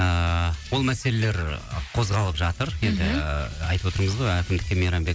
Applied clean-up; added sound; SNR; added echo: none; none; none; none.